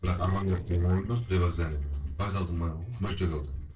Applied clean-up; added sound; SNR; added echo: neural separator model SepFormer DNS4.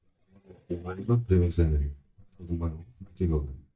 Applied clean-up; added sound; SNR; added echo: neural mask model DeepFilterNet 3.